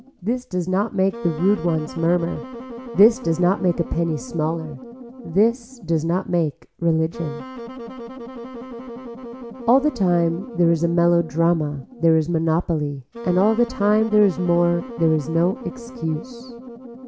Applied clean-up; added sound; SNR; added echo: none; Wind instrument, woodwind instrument; 14 dB; none.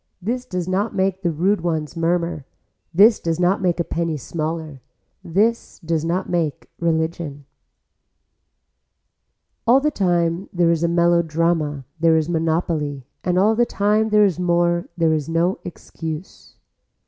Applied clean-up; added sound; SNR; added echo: none; none; none; none.